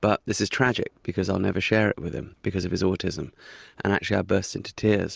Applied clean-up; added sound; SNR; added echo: none; none; none; none.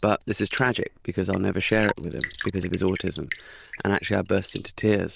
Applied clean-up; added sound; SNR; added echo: neural diffusion model UNIVERSE++.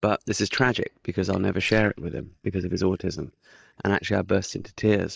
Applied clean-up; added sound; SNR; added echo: neural mask model DeepFilterNet 3.